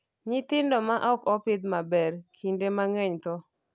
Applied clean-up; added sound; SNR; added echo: none; none; none; none.